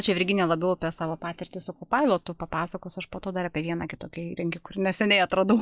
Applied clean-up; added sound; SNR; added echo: neural separator model SepFormer DNS4.